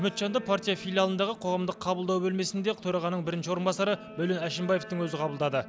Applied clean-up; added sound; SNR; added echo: none; Guitar; 17 dB; none.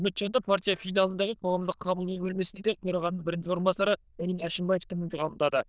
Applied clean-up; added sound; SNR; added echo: neural diffusion model UNIVERSE++.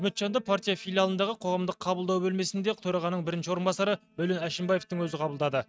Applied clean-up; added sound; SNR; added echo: neural mask model RNNoise.